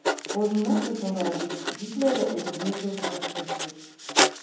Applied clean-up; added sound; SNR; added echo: none; Writing; 1 dB; reverberation time 1.2 s.